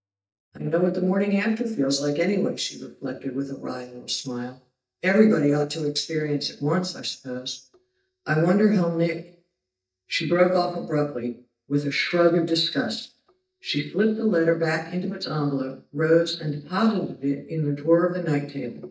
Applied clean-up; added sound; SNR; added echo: neural mask model DeepFilterNet 3.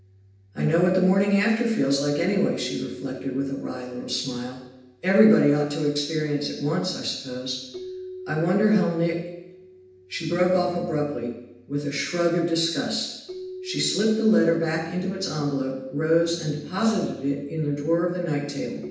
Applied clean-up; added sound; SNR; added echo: none; Keyboard (musical); 19 dB; reverberation time 0.9 s.